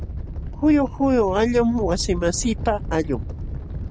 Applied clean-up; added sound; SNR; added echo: none; Animal; 7 dB; none.